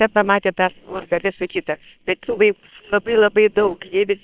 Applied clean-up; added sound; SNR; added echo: neural separator model SepFormer WHAM!.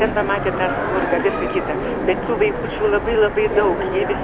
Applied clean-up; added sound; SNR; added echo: none; Train; 3 dB; none.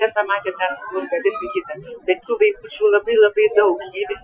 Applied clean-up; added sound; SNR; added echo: classical method Wiener filter.